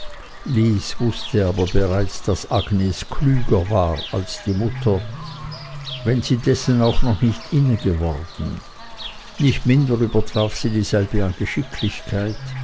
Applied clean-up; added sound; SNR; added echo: none; Bird / Fowl; 16 dB; none.